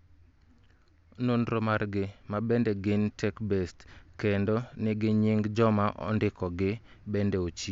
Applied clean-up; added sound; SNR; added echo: none; none; none; none.